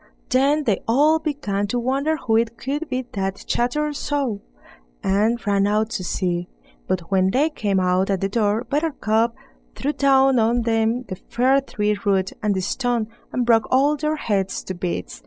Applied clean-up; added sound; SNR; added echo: neural separator model SepFormer DNS4.